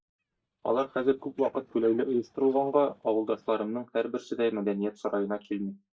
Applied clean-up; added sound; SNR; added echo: neural mask model DeepFilterNet 3.